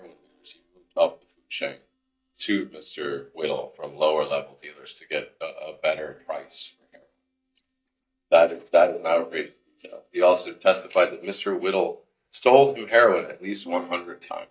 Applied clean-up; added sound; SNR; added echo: neural mask model DeepFilterNet 3.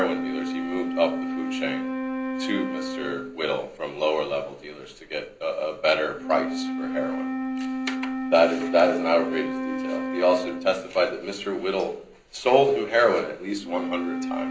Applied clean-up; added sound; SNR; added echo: none; Wind instrument, woodwind instrument; 5 dB; reverberation time 0.5 s.